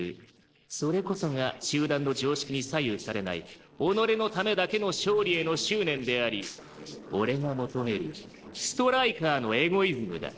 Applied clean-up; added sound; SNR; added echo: neural separator model SepFormer DNS4.